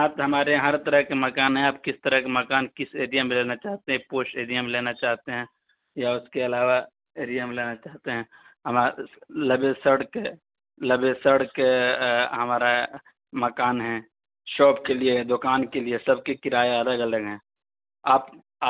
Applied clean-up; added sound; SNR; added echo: none; none; none; none.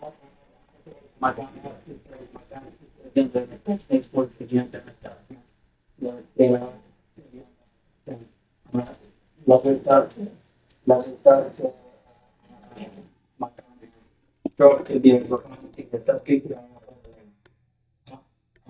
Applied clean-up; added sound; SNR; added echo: neural mask model DeepFilterNet 3.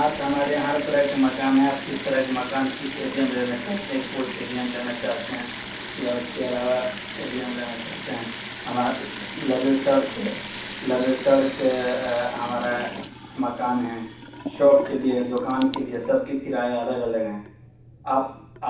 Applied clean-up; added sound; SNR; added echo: none; Sink (filling or washing) / Water tap, faucet; 11 dB; reverberation time 0.7 s.